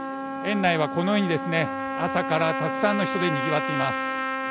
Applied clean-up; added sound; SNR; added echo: none; Trumpet; 3 dB; none.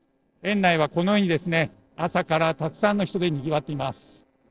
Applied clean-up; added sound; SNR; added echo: neural separator model SepFormer DNS4.